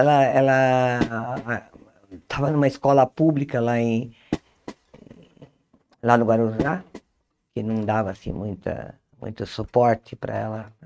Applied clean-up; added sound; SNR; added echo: neural mask model RNNoise.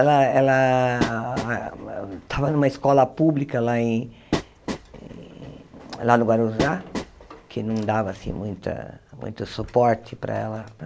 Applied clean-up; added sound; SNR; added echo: none; Train; 10 dB; none.